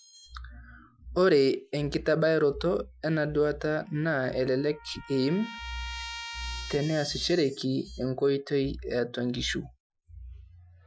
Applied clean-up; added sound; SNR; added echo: classical method Wiener filter.